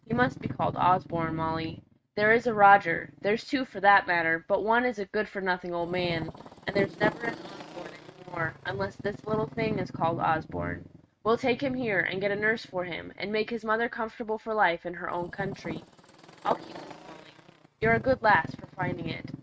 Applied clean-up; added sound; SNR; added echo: neural mask model RNNoise.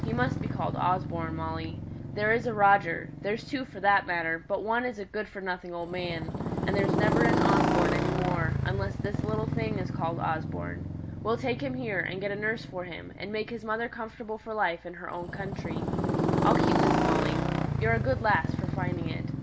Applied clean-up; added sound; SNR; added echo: none; Motorcycle; -1 dB; none.